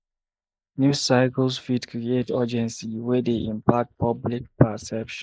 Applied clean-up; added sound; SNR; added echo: neural mask model Resemble Enhance denoiser.